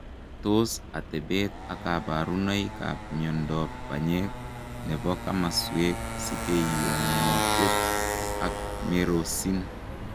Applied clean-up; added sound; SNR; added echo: none; Motorcycle; 3 dB; none.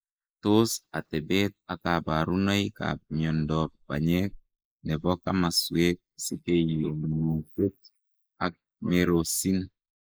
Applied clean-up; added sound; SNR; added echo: neural mask model Resemble Enhance denoiser.